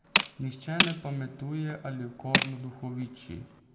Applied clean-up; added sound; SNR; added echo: none; Tools; -3 dB; reverberation time 1.0 s.